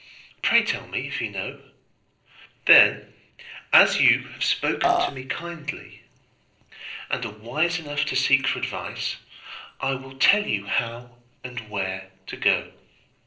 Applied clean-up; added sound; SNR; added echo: neural separator model SepFormer DNS4.